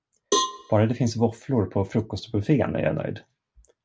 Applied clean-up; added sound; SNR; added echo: none; Cowbell; 6 dB; none.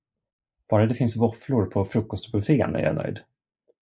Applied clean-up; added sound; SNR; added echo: neural mask model Resemble Enhance denoiser.